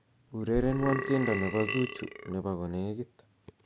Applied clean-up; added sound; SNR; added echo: none; Burping, eructation; 5 dB; none.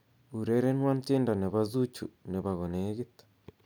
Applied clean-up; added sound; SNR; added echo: none; none; none; none.